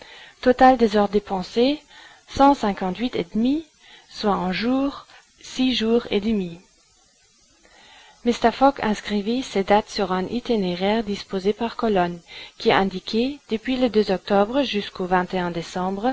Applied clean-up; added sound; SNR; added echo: none; none; none; none.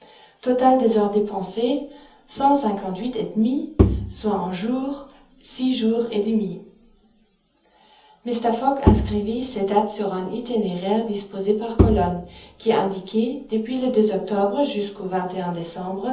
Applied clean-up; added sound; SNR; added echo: none; Bowed string instrument; 0 dB; reverberation time 0.7 s.